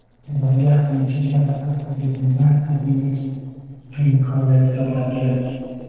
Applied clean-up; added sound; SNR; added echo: neural separator model SepFormer DNS4.